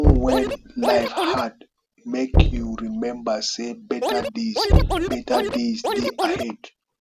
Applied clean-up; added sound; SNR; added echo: none; Knock + Scratching (performance technique); -3 dB; none.